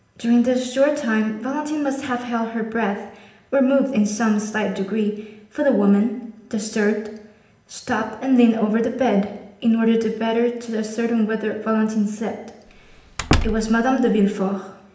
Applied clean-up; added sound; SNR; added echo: none; Slam; 4 dB; reverberation time 0.8 s.